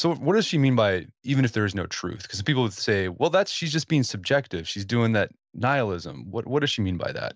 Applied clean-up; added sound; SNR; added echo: none; none; none; none.